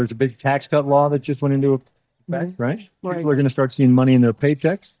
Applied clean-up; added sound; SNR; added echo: neural mask model DeepFilterNet 3.